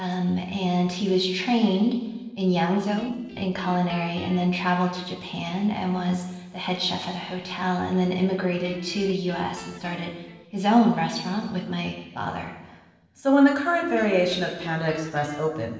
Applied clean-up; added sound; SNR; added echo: neural separator model SepFormer DNS4.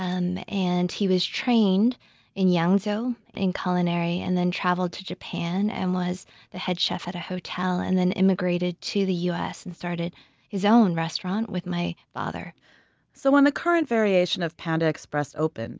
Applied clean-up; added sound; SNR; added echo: none; none; none; none.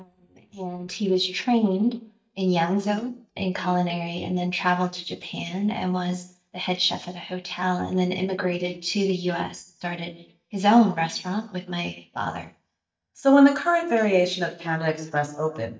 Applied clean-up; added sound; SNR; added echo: neural mask model DeepFilterNet 3.